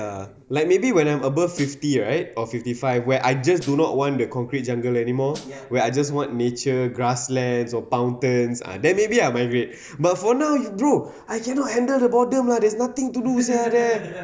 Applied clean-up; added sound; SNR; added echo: neural separator model SepFormer DNS4.